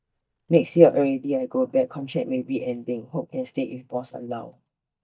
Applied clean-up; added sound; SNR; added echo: neural mask model DeepFilterNet 3.